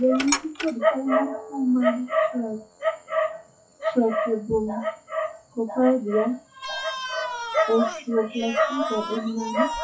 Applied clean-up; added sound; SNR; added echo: classical method WPE with log-MMSE.